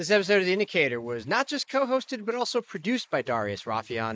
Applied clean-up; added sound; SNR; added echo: neural mask model Resemble Enhance denoiser.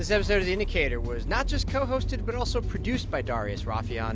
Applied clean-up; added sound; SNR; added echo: none; Engine starting / Motor vehicle (road); 2 dB; none.